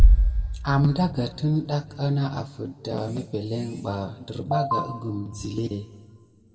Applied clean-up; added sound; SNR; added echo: none; Bass drum; -1 dB; reverberation time 1.5 s.